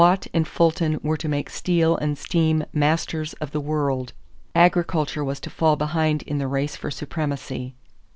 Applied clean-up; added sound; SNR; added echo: none; none; none; none.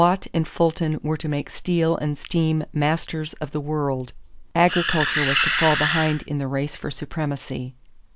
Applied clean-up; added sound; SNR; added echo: none; Animal; 0 dB; none.